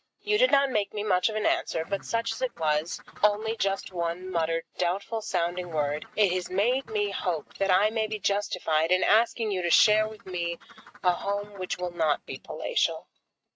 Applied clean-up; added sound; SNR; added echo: neural mask model RNNoise.